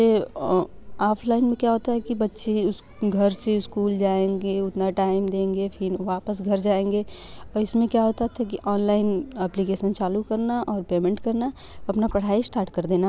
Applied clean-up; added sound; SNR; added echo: none; none; none; none.